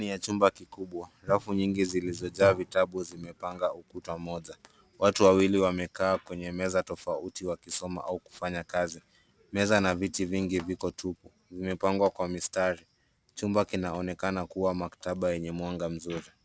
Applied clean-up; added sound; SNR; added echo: none; none; none; none.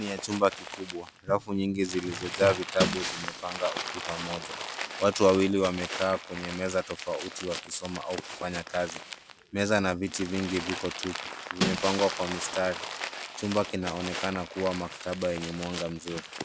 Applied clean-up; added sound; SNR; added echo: none; Crumpling, crinkling + Shatter; 7 dB; none.